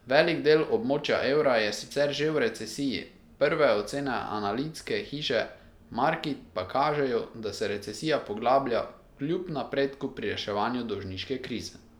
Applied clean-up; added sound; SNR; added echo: none; none; none; none.